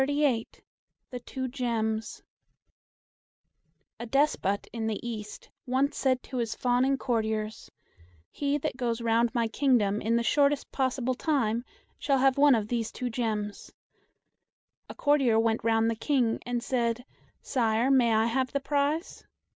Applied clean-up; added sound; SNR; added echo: none; none; none; none.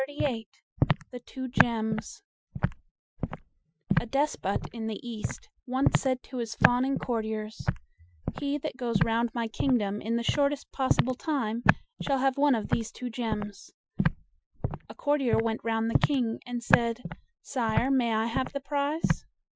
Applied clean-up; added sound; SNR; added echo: classical method Wiener filter.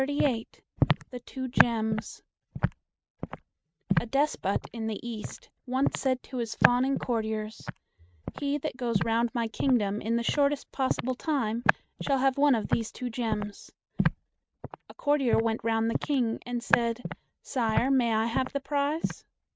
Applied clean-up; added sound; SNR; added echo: neural mask model RNNoise.